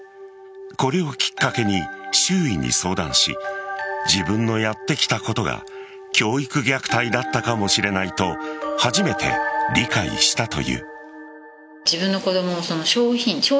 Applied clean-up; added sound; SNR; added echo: none; none; none; none.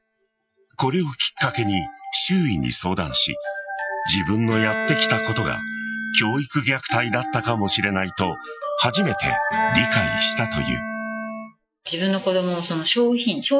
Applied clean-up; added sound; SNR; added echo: classical method Wiener filter.